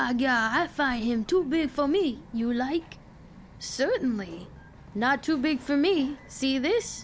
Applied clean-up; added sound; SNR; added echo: none; Bird vocalization, bird call, bird song; 20 dB; none.